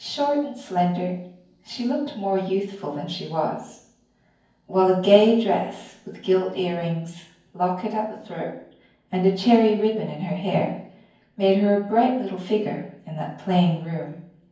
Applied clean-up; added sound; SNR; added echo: none; none; none; reverberation time 0.9 s.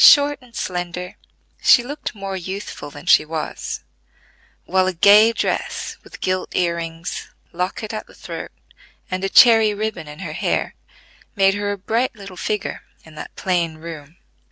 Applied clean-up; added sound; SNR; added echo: none; none; none; none.